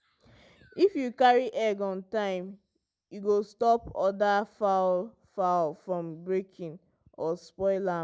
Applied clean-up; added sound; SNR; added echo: none; none; none; none.